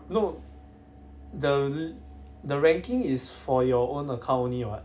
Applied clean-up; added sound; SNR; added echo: none; none; none; none.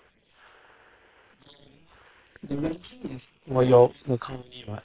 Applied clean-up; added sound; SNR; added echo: neural separator model SepFormer WHAM!.